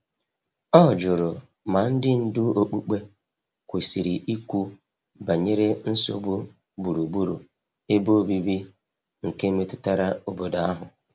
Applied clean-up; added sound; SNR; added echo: none; none; none; none.